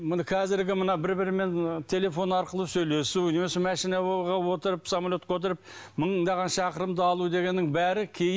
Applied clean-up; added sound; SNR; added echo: none; none; none; none.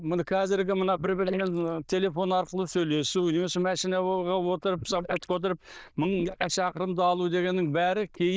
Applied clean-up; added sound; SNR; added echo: neural diffusion model UNIVERSE++.